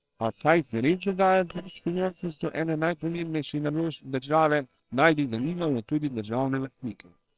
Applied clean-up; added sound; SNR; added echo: neural separator model SepFormer WHAMR!.